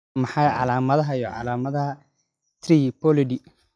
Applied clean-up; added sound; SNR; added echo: classical method log-MMSE.